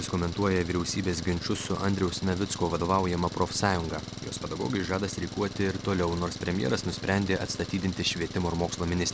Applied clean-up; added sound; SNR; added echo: none; Engine; 10 dB; none.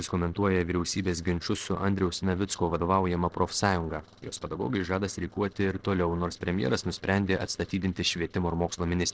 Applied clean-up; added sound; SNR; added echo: neural separator model SepFormer DNS4.